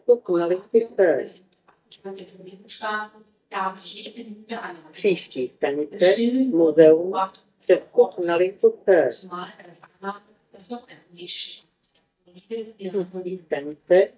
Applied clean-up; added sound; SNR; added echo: neural mask model DeepFilterNet 3.